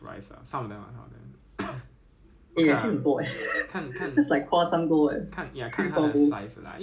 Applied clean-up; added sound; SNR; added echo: none; none; none; none.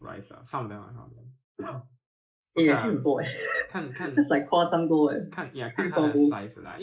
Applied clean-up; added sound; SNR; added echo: neural mask model Resemble Enhance denoiser.